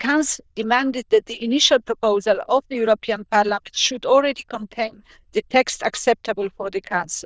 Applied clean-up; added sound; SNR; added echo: neural diffusion model UNIVERSE++.